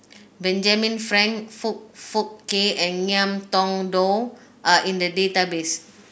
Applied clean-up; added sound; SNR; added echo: none; none; none; none.